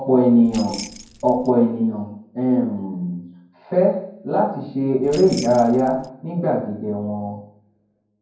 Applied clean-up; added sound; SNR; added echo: none; Keys jangling; 17 dB; reverberation time 0.9 s.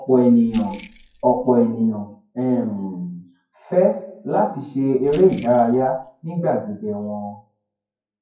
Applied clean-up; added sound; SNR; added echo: classical method WPE with log-MMSE.